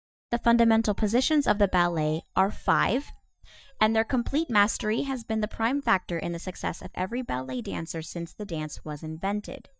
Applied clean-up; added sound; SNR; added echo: neural mask model DeepFilterNet 3.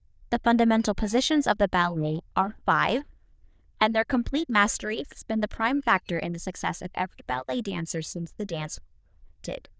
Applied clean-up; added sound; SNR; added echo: neural diffusion model UNIVERSE++.